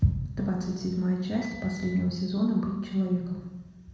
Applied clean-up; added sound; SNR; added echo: none; Microwave oven; 18 dB; reverberation time 1.0 s.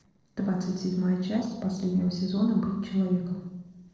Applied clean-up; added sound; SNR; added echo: neural separator model SepFormer DNS4.